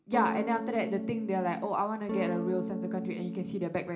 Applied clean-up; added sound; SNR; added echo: none; Electric guitar / Strum; 4 dB; reverberation time 0.4 s.